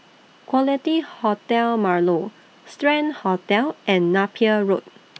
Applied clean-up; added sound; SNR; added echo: none; none; none; none.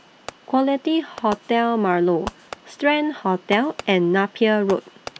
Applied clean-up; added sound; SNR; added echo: none; Fireworks; 18 dB; none.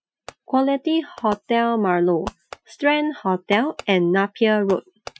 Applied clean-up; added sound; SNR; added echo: classical method Wiener filter.